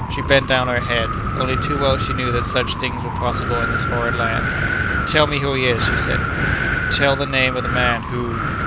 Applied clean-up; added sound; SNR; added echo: none; Wind; 0 dB; none.